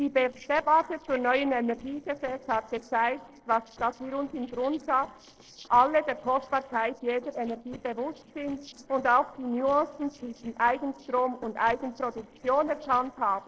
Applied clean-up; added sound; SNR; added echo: neural separator model SepFormer DNS4.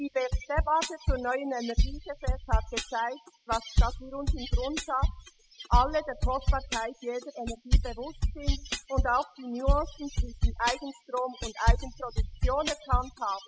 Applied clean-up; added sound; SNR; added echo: classical method spectral subtraction.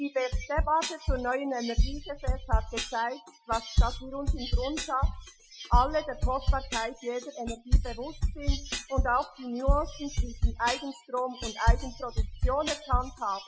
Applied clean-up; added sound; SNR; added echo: classical method Wiener filter.